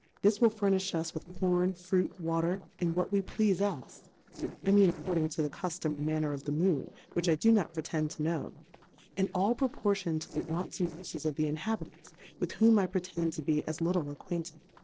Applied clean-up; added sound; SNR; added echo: neural separator model SepFormer DNS4.